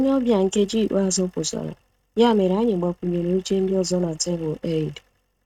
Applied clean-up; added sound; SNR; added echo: neural mask model RNNoise.